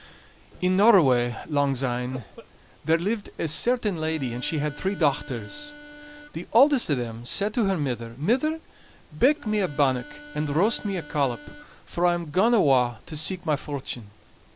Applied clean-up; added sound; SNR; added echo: none; Cough + Harmonica; 19 dB; none.